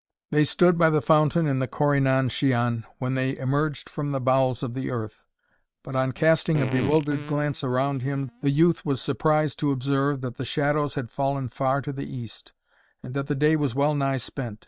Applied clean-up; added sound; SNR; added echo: neural mask model RNNoise.